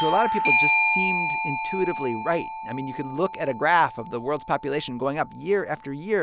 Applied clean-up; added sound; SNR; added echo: none; Bell / Doorbell; 1 dB; none.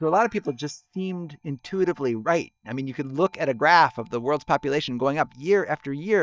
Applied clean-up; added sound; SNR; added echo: neural mask model DeepFilterNet 3.